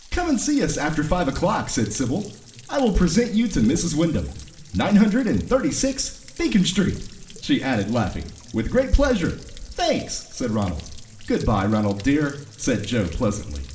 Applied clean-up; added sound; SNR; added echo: none; Stream / Trickle, dribble / Splash, splatter; 20 dB; reverberation time 1.7 s.